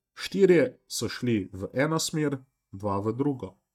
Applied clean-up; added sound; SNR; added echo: neural mask model DeepFilterNet 3.